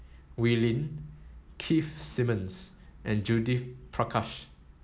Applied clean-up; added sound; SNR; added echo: none; none; none; none.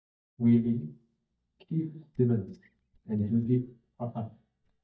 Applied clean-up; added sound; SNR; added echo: neural mask model DeepFilterNet 3.